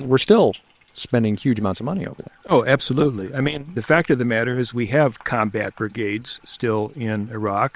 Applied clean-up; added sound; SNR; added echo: neural separator model SepFormer WHAM!.